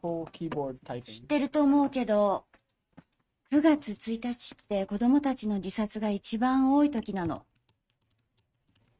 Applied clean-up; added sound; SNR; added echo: neural mask model RNNoise.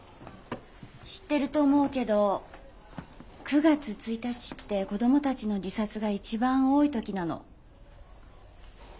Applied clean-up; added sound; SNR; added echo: none; none; none; none.